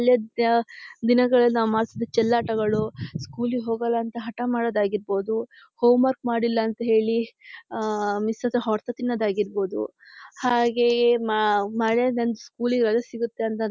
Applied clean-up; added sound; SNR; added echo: none; none; none; none.